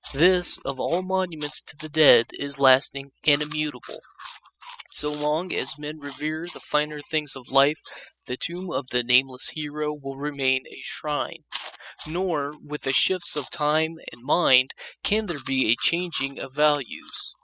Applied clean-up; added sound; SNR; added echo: classical method spectral subtraction.